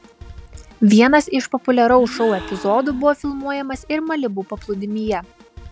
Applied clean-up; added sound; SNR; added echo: none; Drum kit + Gasp; 19 dB; none.